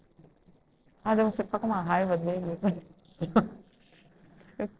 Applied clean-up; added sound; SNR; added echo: neural separator model SepFormer DNS4.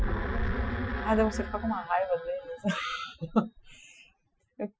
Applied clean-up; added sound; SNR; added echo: classical method Wiener filter.